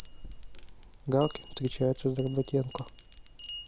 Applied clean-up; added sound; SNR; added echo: none; Chime; -2 dB; none.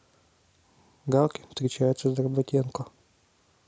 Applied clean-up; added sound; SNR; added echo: none; none; none; none.